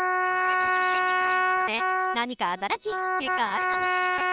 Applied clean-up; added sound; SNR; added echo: neural separator model SepFormer WHAM!.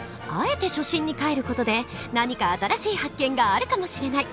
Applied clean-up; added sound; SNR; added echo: none; none; none; none.